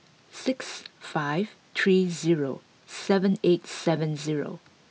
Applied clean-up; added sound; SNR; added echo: none; none; none; none.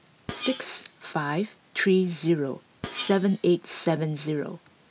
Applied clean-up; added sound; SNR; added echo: none; Screech; 10 dB; none.